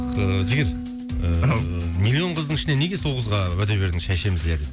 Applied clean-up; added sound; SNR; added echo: none; Bass guitar; 11 dB; none.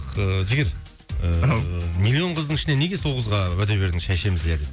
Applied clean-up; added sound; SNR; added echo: none; none; none; none.